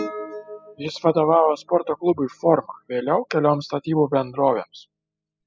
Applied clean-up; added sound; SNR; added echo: classical method spectral subtraction.